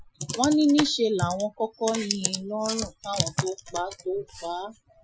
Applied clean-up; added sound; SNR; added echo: classical method Wiener filter.